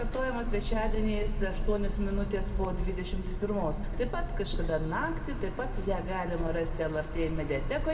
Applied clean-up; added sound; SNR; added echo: none; Writing; 16 dB; reverberation time 1.5 s.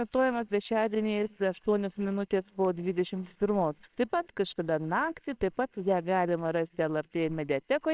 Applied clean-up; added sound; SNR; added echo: neural separator model SepFormer WHAMR!.